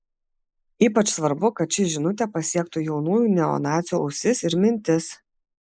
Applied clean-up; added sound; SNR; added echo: neural mask model Resemble Enhance denoiser.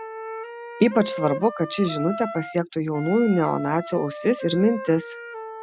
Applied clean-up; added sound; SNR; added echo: classical method spectral subtraction.